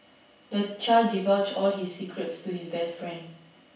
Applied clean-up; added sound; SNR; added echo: none; none; none; reverberation time 0.7 s.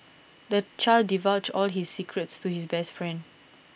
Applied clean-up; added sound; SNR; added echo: none; none; none; none.